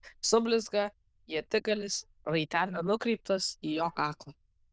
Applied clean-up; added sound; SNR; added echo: neural diffusion model UNIVERSE++.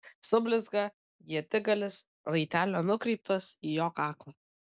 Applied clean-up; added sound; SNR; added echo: none; none; none; none.